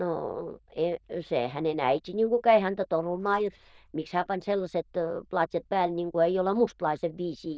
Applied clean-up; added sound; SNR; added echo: neural diffusion model UNIVERSE++.